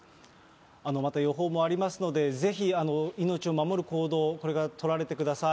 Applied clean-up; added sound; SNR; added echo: none; none; none; none.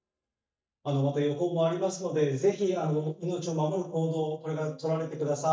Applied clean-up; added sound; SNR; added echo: neural mask model DeepFilterNet 3.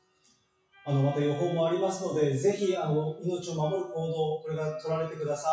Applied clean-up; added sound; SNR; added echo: classical method WPE with log-MMSE.